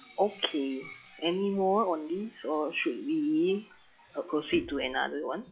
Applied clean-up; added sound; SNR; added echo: classical method log-MMSE.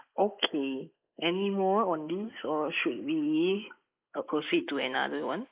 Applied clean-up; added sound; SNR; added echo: neural mask model Resemble Enhance denoiser.